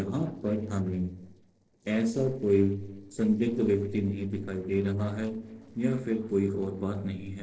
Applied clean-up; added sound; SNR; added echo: neural separator model SepFormer DNS4.